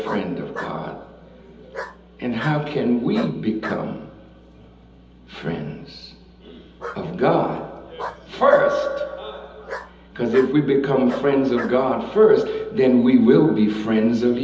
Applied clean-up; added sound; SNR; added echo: none; Bark; 17 dB; reverberation time 1.2 s.